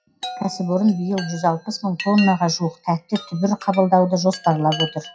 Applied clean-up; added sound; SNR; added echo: classical method WPE with log-MMSE.